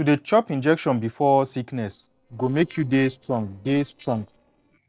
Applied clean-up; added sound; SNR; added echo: neural separator model SepFormer DNS4.